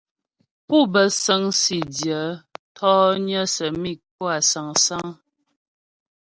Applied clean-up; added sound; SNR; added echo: none; none; none; none.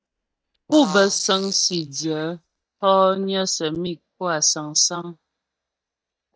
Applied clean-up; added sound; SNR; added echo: neural mask model DeepFilterNet 3.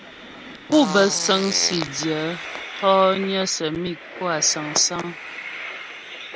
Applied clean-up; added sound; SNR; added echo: none; Fart + Train; 10 dB; none.